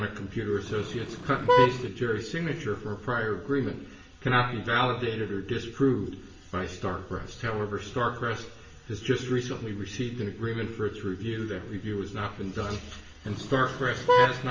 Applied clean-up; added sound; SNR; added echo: none; Vehicle horn, car horn, honking; -4 dB; reverberation time 0.7 s.